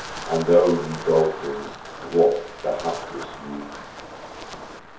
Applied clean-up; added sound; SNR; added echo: none; Wind; 12 dB; reverberation time 0.5 s.